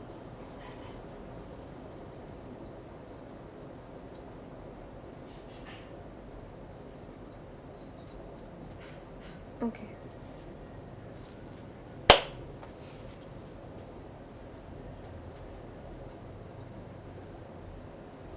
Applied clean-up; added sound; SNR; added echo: none; none; none; none.